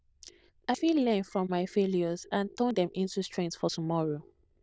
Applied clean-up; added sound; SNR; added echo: neural diffusion model UNIVERSE++.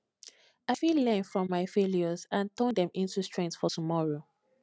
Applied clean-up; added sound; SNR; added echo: none; none; none; none.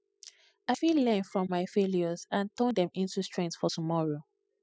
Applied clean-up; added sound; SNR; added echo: classical method spectral subtraction.